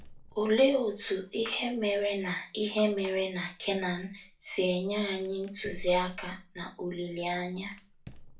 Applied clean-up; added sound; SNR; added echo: none; Fire; 19 dB; reverberation time 0.3 s.